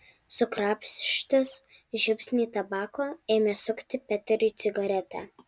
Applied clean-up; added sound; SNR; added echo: none; none; none; none.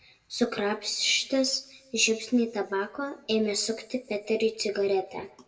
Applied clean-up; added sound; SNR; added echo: none; none; none; reverberation time 0.6 s.